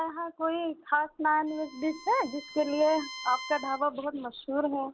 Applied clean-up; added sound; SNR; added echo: none; Bowed string instrument; 15 dB; none.